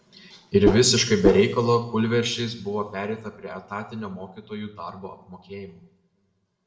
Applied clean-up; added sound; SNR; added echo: neural separator model SepFormer DNS4.